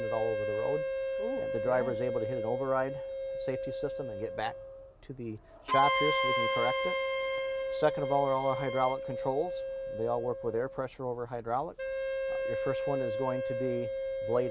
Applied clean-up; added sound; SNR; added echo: none; Bowed string instrument + Wind instrument, woodwind instrument; 0 dB; none.